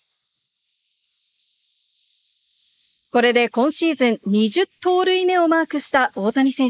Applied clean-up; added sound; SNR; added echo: neural mask model Resemble Enhance denoiser.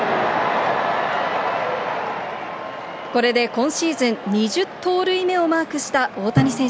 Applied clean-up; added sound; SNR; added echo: none; Drum; 13 dB; none.